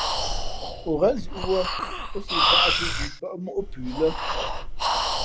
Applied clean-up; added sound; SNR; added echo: none; Breathing; -3 dB; none.